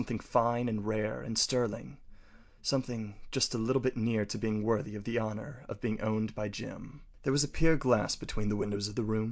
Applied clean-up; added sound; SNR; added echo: none; none; none; none.